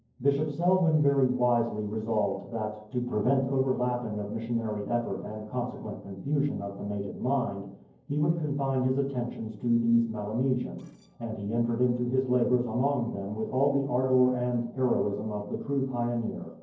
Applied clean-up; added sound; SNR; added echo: neural separator model SepFormer DNS4.